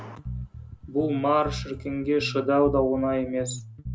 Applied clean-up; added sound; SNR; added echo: none; Bass guitar; 11 dB; none.